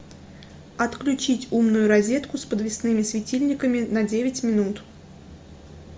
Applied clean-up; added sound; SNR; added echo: none; none; none; none.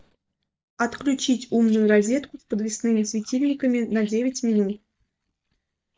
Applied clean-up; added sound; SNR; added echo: neural mask model DeepFilterNet 3.